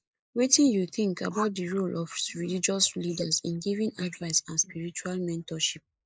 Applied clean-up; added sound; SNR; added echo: neural mask model Resemble Enhance denoiser.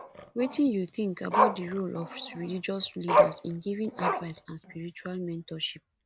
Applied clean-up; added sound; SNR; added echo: none; Growling; 0 dB; none.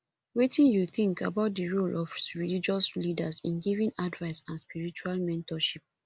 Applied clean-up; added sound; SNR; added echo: none; none; none; none.